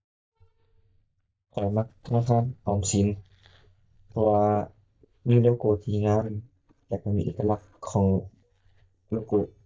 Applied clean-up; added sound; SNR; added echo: neural mask model DeepFilterNet 3.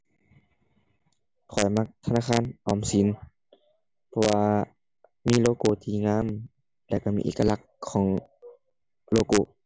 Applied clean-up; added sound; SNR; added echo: none; none; none; none.